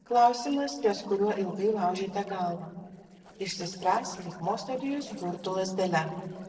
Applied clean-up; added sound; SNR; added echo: neural separator model SepFormer DNS4.